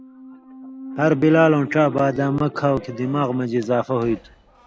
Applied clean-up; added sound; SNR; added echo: none; Squeak; 17 dB; none.